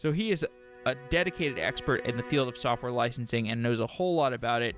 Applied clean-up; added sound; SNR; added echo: none; Bowed string instrument; 18 dB; none.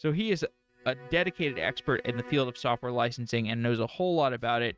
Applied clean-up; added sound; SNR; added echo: neural mask model RNNoise.